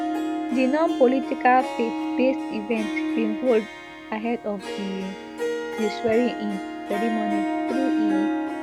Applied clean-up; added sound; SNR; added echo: none; Harp; 2 dB; none.